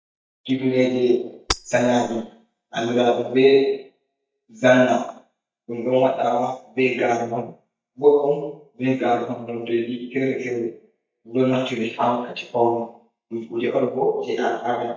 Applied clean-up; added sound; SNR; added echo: neural mask model DeepFilterNet 3.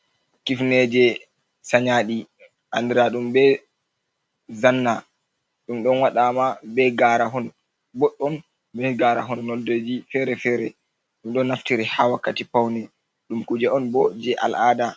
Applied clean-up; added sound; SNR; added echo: none; none; none; none.